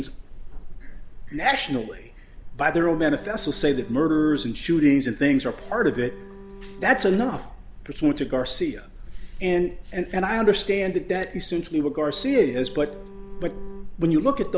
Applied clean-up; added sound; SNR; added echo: none; Bowed string instrument; 18 dB; none.